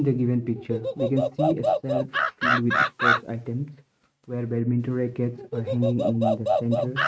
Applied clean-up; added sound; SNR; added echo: neural mask model RNNoise.